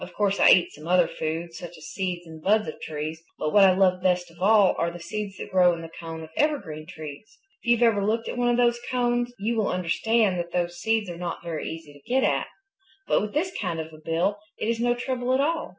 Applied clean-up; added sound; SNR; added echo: none; none; none; none.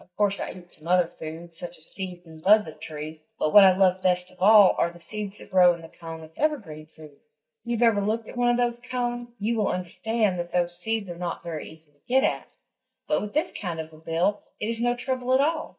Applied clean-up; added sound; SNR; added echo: neural mask model DeepFilterNet 3.